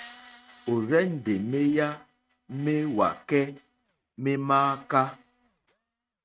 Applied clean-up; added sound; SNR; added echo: neural mask model RNNoise.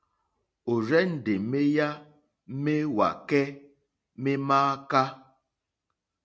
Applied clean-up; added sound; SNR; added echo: none; none; none; none.